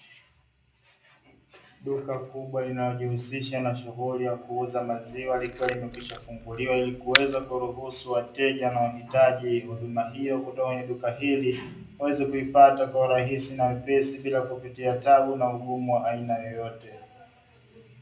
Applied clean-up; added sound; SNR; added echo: none; Camera; 6 dB; reverberation time 0.5 s.